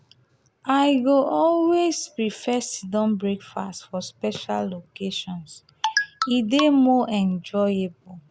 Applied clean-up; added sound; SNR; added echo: none; none; none; none.